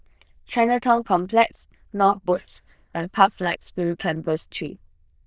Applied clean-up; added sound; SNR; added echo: neural diffusion model UNIVERSE++.